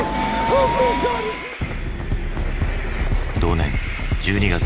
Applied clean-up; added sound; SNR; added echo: none; Train; 14 dB; none.